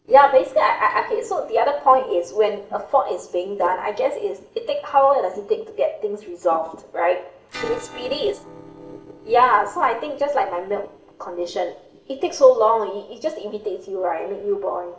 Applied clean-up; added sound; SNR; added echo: neural separator model SepFormer DNS4.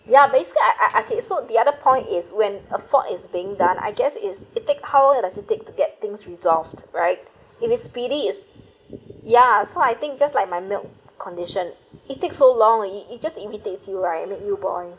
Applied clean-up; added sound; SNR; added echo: none; none; none; none.